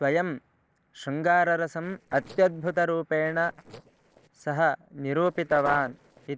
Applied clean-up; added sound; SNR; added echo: neural separator model SepFormer DNS4.